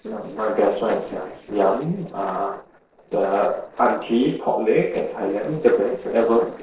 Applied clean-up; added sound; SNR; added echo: neural separator model SepFormer DNS4.